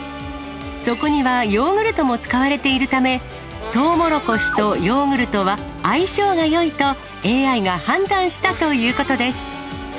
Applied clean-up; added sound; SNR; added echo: none; Harmonica; 17 dB; none.